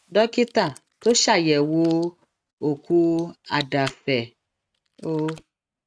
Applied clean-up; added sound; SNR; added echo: neural mask model RNNoise.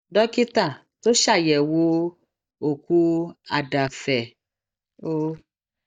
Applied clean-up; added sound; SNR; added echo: neural mask model DeepFilterNet 3.